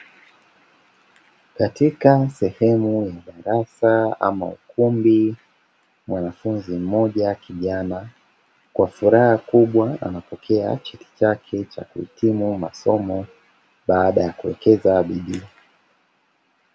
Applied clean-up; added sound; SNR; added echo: none; none; none; none.